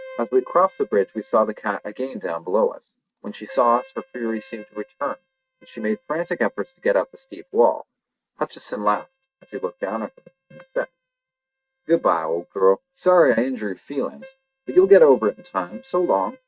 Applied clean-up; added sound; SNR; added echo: neural mask model RNNoise.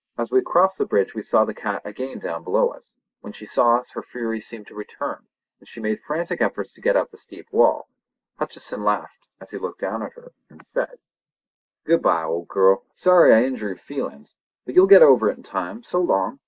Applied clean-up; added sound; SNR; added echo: neural mask model Resemble Enhance denoiser.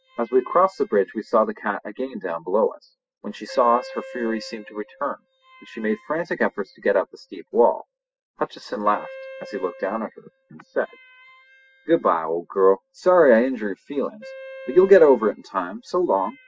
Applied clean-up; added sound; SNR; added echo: classical method spectral subtraction.